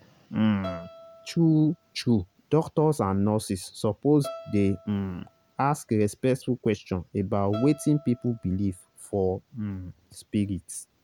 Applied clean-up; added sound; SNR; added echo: none; Bowed string instrument; 20 dB; none.